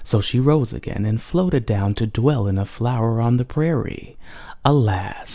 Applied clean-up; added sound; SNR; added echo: none; none; none; none.